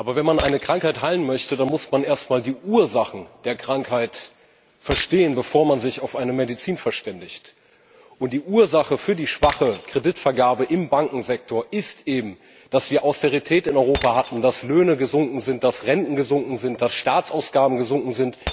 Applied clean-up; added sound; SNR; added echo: none; Shatter; 18 dB; none.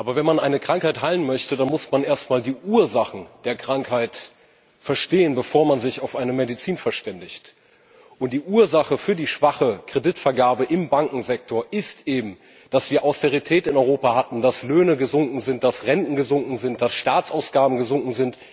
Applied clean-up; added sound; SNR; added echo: none; none; none; none.